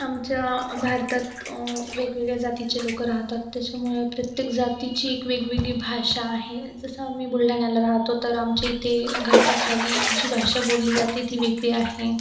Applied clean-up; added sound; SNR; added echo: none; Bathtub (filling or washing); 5 dB; reverberation time 0.9 s.